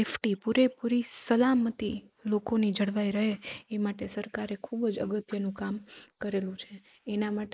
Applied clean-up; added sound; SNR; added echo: neural mask model Resemble Enhance denoiser.